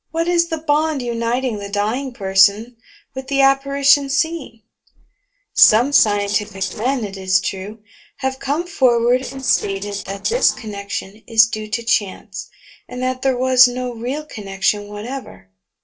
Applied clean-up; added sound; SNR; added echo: neural separator model SepFormer DNS4.